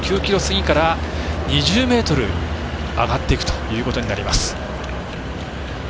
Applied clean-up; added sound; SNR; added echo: none; none; none; none.